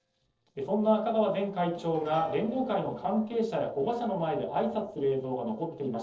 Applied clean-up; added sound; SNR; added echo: neural separator model SepFormer DNS4.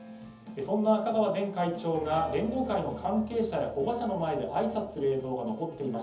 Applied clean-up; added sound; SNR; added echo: none; Piano; 17 dB; reverberation time 0.7 s.